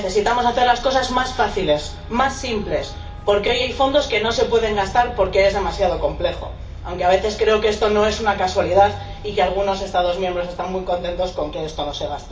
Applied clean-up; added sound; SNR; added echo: none; Traffic noise, roadway noise; 13 dB; reverberation time 0.3 s.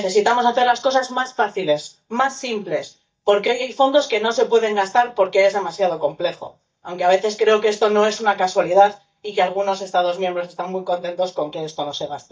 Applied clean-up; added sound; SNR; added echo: neural mask model DeepFilterNet 3.